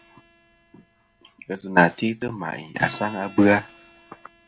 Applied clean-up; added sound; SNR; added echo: none; Acoustic guitar; 19 dB; none.